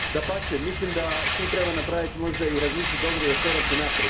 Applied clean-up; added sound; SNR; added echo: none; Rattle; -1 dB; reverberation time 1.2 s.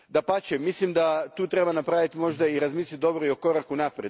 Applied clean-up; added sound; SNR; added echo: none; none; none; none.